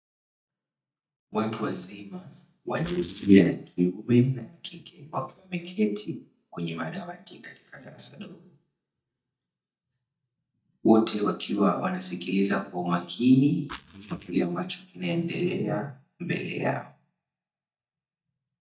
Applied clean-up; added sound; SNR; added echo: neural mask model DeepFilterNet 3.